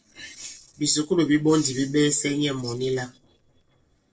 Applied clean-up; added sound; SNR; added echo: neural separator model SepFormer DNS4.